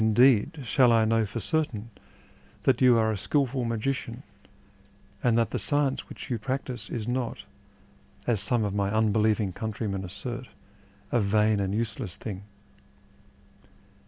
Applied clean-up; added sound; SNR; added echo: none; none; none; none.